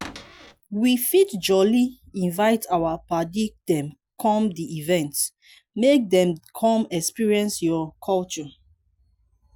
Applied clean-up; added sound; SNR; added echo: none; Cupboard open or close / Door; 16 dB; none.